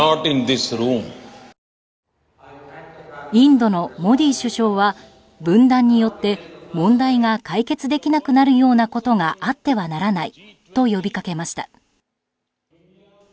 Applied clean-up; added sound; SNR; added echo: none; none; none; none.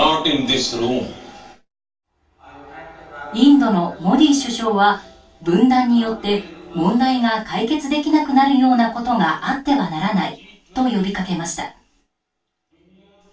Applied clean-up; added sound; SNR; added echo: none; none; none; reverberation time 0.2 s.